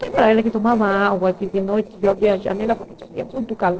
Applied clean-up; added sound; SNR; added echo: neural separator model SepFormer DNS4.